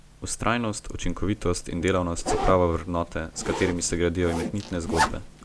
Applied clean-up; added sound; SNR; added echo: none; Zipper (clothing); 7 dB; none.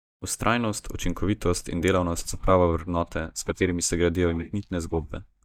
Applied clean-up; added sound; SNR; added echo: neural mask model DeepFilterNet 3.